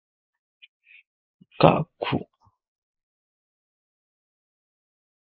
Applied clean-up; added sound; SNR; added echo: neural mask model Resemble Enhance denoiser.